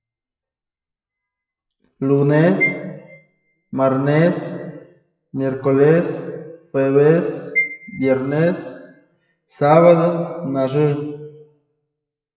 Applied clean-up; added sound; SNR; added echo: classical method WPE with log-MMSE.